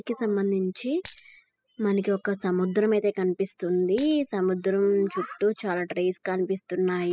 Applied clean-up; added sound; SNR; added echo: classical method spectral subtraction.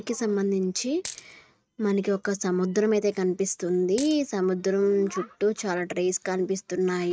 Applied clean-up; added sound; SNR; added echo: neural mask model RNNoise.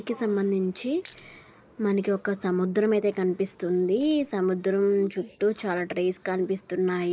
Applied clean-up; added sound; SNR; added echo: neural mask model Resemble Enhance denoiser.